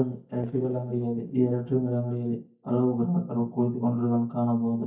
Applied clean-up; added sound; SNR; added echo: neural mask model DeepFilterNet 3.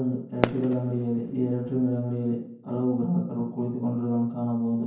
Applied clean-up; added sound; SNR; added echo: none; Fireworks; 7 dB; reverberation time 0.9 s.